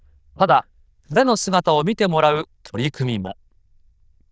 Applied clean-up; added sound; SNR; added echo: neural diffusion model UNIVERSE++.